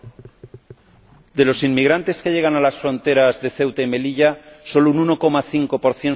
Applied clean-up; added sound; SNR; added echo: none; none; none; none.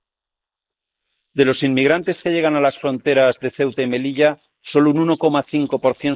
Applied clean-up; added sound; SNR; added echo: neural mask model Resemble Enhance denoiser.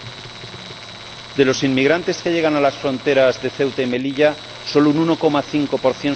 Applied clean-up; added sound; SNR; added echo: none; Tools; 17 dB; none.